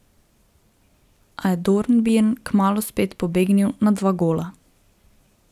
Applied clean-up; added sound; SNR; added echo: none; none; none; none.